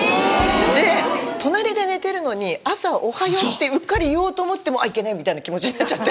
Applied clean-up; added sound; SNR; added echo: none; Bass drum; 18 dB; none.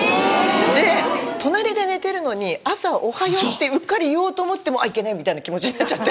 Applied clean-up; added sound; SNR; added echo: none; none; none; none.